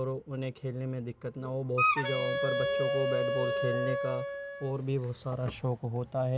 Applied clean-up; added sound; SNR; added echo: none; Wind instrument, woodwind instrument; -3 dB; none.